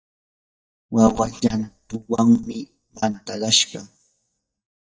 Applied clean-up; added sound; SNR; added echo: neural mask model DeepFilterNet 3.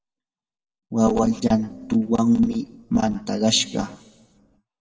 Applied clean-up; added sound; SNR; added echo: none; Piano; 16 dB; reverberation time 0.8 s.